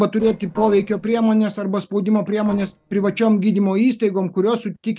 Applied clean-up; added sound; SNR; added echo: neural separator model SepFormer DNS4.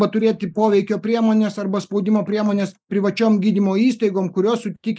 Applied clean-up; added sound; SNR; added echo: neural mask model Resemble Enhance denoiser.